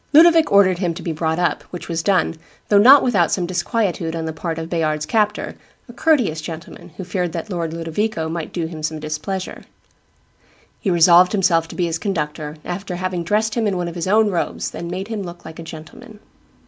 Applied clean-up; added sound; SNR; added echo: none; none; none; none.